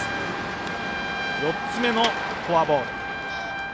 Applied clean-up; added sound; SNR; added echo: none; Trumpet; 6 dB; none.